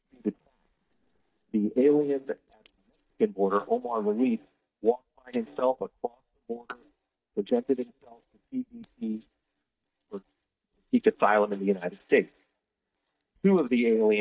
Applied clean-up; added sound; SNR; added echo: neural mask model DeepFilterNet 3.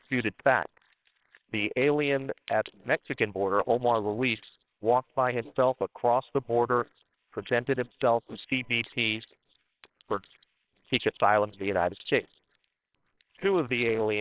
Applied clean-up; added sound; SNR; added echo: neural separator model SepFormer WHAMR!.